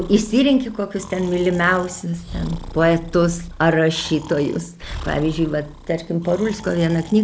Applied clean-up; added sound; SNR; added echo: none; Breathing; 15 dB; none.